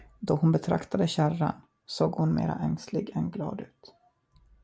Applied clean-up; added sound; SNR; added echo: none; none; none; none.